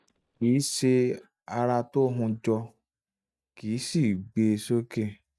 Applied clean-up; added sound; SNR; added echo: neural mask model DeepFilterNet 3.